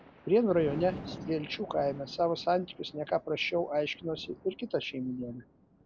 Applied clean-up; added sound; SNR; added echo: none; Thunder; 15 dB; none.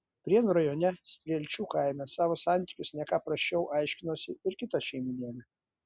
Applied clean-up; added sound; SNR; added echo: none; none; none; none.